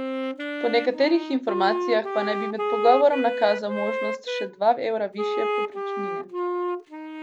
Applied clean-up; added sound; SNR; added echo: none; Wind instrument, woodwind instrument; 4 dB; none.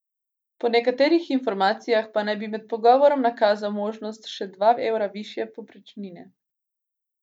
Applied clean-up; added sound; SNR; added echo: none; none; none; none.